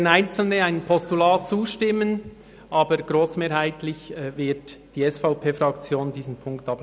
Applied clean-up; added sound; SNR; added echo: none; none; none; none.